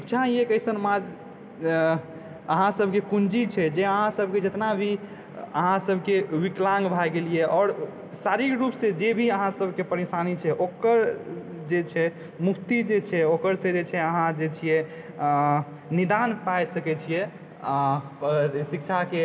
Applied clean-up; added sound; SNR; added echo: none; none; none; none.